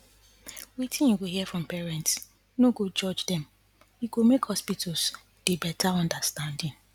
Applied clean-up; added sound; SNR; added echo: none; none; none; none.